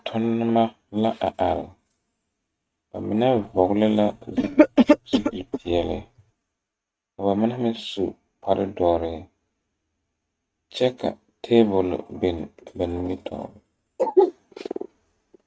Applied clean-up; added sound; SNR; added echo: neural mask model RNNoise.